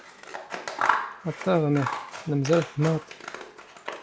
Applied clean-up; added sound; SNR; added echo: none; Scissors; 5 dB; none.